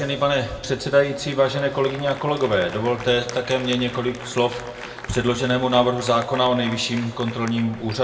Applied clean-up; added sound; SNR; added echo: none; Applause; 18 dB; reverberation time 1.1 s.